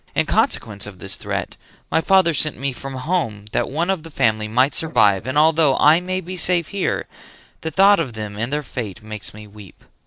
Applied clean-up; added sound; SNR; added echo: neural mask model Resemble Enhance denoiser.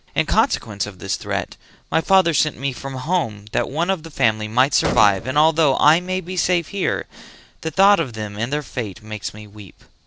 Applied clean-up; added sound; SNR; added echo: none; Gunshot, gunfire; 11 dB; none.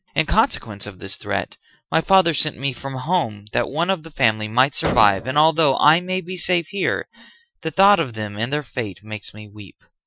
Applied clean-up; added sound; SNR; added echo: classical method Wiener filter.